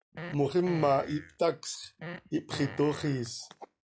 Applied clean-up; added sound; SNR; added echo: classical method log-MMSE.